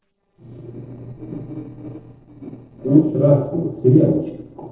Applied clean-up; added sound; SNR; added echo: neural separator model SepFormer DNS4.